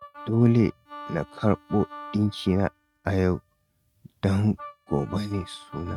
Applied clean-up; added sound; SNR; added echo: neural mask model RNNoise.